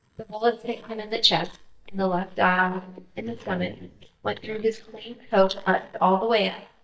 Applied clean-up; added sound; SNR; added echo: neural mask model DeepFilterNet 3.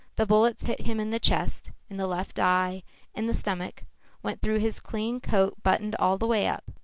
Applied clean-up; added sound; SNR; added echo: none; none; none; none.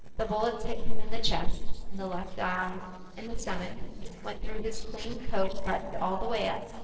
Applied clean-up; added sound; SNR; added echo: neural separator model SepFormer DNS4.